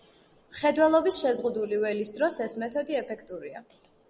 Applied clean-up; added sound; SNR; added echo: none; none; none; none.